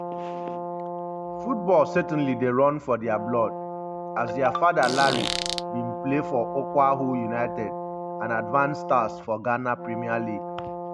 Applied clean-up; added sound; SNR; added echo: none; Brass instrument + Fart; 6 dB; none.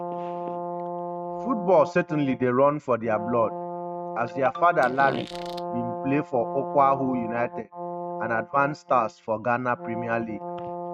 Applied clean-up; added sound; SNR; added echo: neural mask model RNNoise.